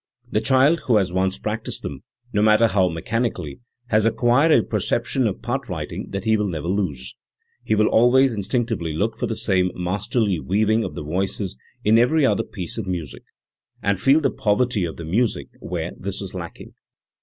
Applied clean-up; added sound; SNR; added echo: none; none; none; none.